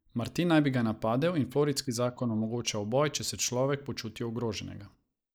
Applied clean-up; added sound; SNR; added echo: neural mask model Resemble Enhance denoiser.